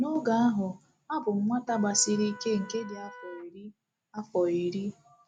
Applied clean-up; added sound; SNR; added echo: none; Trumpet; 17 dB; none.